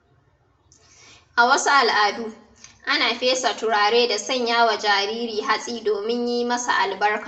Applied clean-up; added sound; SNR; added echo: none; none; none; reverberation time 0.5 s.